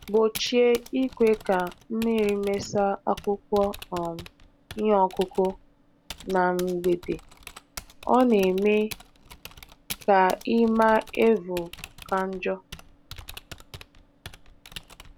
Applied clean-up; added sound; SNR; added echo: none; Typing; 18 dB; none.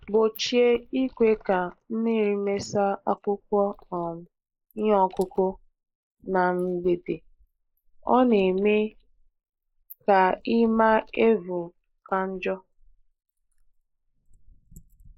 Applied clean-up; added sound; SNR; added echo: neural mask model Resemble Enhance denoiser.